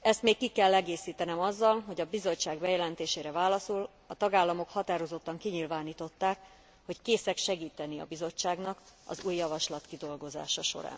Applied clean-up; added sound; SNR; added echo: none; none; none; none.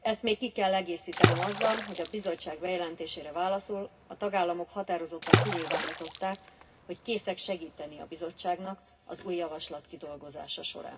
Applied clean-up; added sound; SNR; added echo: none; Water / Splash, splatter; -2 dB; reverberation time 0.4 s.